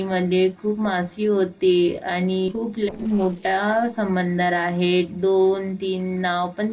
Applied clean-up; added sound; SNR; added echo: neural separator model SepFormer DNS4.